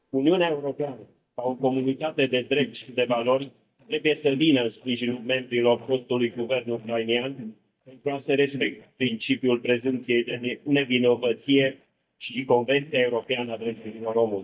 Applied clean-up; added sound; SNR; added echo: neural mask model DeepFilterNet 3.